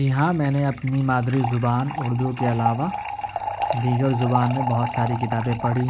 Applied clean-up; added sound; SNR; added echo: none; Fill (with liquid) / Trickle, dribble; 7 dB; none.